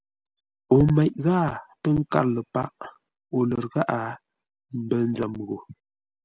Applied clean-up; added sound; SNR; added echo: none; none; none; none.